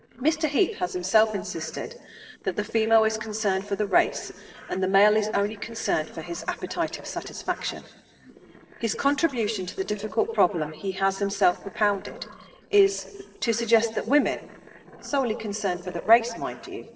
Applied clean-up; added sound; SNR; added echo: neural separator model SepFormer DNS4.